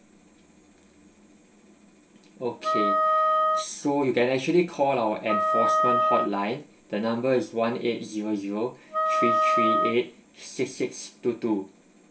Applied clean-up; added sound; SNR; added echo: none; Wind instrument, woodwind instrument; -4 dB; reverberation time 0.3 s.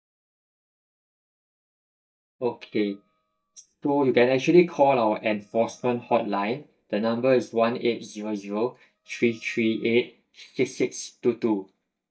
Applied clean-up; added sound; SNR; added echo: neural mask model DeepFilterNet 3.